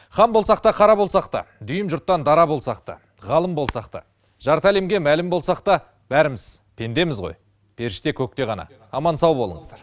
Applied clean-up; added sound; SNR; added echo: none; none; none; none.